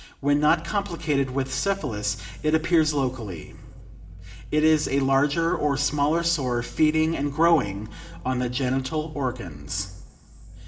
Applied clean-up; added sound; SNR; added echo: none; Growling; 15 dB; reverberation time 2.4 s.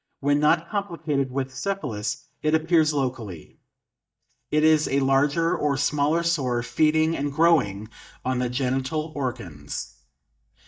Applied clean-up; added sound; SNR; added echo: neural mask model DeepFilterNet 3.